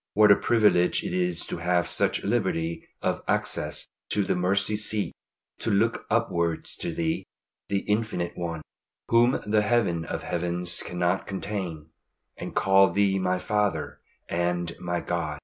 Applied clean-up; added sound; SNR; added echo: none; none; none; none.